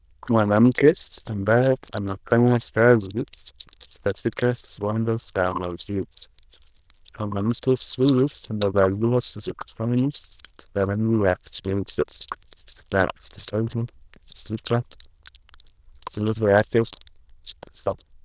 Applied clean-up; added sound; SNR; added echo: neural diffusion model UNIVERSE++.